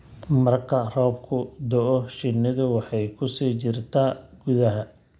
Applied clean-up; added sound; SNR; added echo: none; none; none; none.